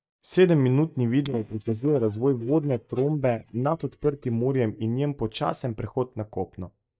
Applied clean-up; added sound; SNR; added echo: neural mask model DeepFilterNet 3.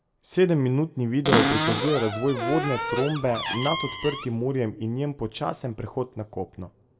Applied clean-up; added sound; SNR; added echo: none; Cupboard open or close; 1 dB; reverberation time 0.8 s.